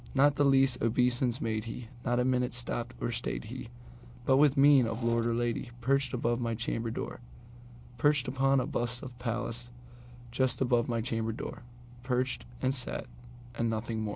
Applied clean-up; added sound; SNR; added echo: none; Engine / Mechanisms; 19 dB; none.